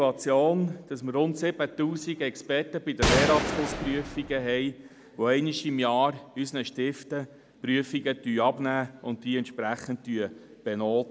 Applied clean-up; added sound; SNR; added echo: none; Gunshot, gunfire; 1 dB; none.